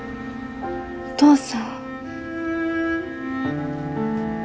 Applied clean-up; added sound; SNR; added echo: none; none; none; none.